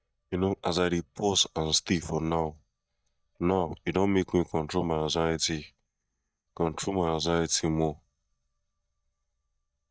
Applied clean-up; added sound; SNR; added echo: neural mask model DeepFilterNet 3.